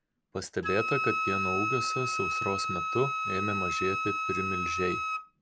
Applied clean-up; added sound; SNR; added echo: none; Wind instrument, woodwind instrument; -1 dB; none.